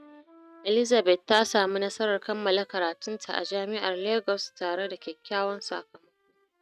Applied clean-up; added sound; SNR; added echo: neural mask model RNNoise.